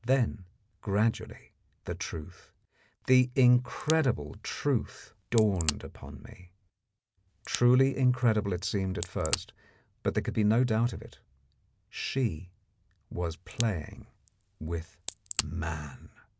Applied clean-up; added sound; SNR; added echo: none; Crack; 11 dB; none.